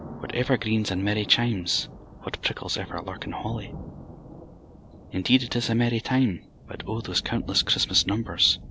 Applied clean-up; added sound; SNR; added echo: none; Thunder; 15 dB; none.